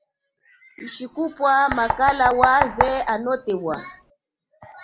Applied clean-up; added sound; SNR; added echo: none; Knock; 5 dB; none.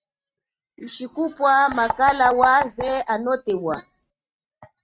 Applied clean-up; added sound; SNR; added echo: neural mask model RNNoise.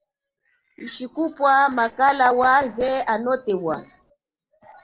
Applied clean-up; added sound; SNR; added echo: neural separator model SepFormer DNS4.